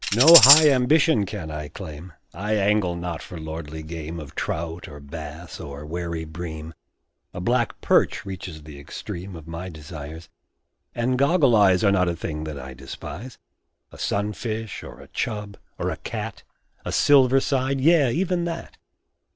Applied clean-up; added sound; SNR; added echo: none; Tambourine; -4 dB; none.